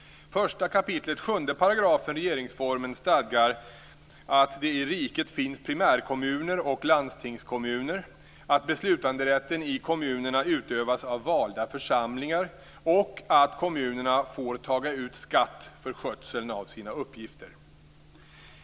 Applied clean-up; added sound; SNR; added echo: none; none; none; none.